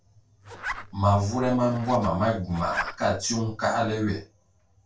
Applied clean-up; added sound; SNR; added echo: none; Zipper (clothing); 11 dB; reverberation time 0.2 s.